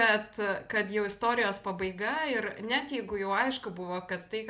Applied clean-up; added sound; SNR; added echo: none; none; none; none.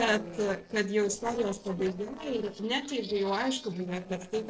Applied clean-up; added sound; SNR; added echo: neural separator model SepFormer DNS4.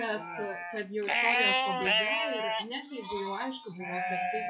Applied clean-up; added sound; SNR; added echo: classical method WPE with log-MMSE.